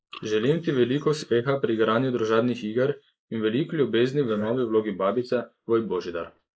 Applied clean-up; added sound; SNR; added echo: neural mask model Resemble Enhance denoiser.